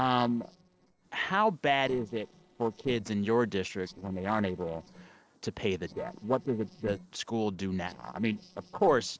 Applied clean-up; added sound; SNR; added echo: neural separator model SepFormer DNS4.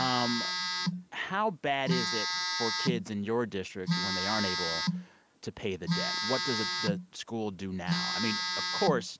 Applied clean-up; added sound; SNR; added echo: none; Telephone; -1 dB; none.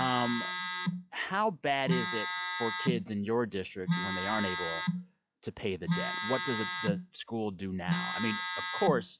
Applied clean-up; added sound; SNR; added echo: classical method log-MMSE.